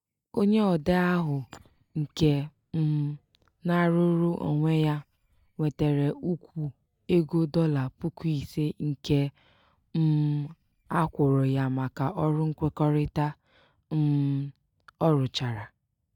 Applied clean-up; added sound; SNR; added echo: neural mask model DeepFilterNet 3.